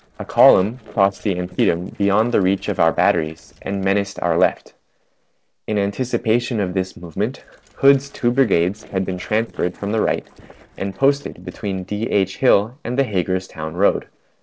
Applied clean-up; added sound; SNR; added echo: neural separator model SepFormer DNS4.